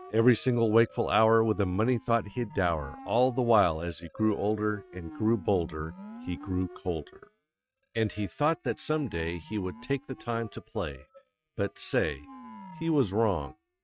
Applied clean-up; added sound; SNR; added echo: neural mask model RNNoise.